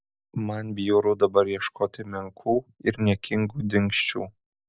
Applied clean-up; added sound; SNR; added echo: none; none; none; none.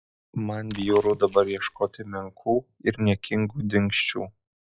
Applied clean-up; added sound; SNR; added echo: classical method log-MMSE.